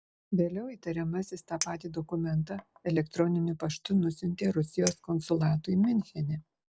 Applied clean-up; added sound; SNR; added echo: none; Chink, clink; 16 dB; none.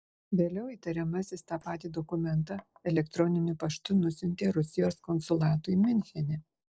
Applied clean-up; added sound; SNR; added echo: neural separator model SepFormer DNS4.